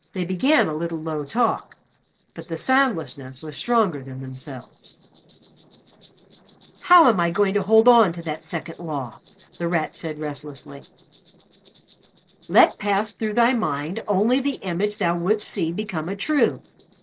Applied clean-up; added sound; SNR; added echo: neural separator model SepFormer DNS4.